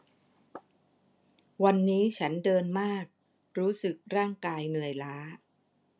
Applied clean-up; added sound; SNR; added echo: none; none; none; none.